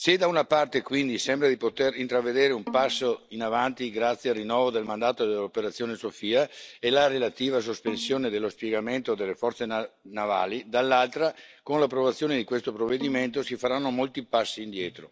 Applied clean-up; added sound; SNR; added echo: neural mask model DeepFilterNet 3.